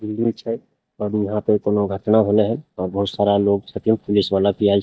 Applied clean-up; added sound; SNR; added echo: neural mask model DeepFilterNet 3.